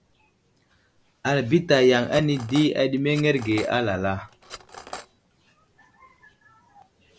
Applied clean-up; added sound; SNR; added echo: none; Cutlery, silverware; 17 dB; none.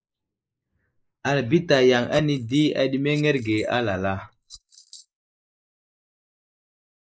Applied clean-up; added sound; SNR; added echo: neural mask model Resemble Enhance denoiser.